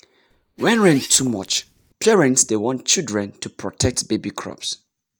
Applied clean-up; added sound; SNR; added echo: neural mask model DeepFilterNet 3.